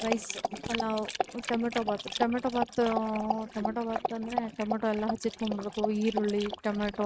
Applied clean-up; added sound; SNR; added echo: neural mask model RNNoise.